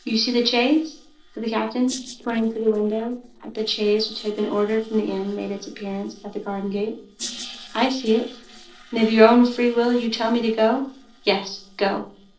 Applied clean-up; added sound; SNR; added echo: neural separator model SepFormer DNS4.